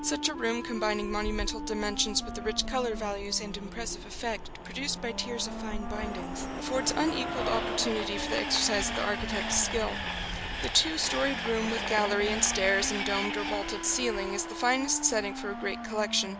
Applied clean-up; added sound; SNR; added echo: none; Train + Wind instrument, woodwind instrument; 4 dB; none.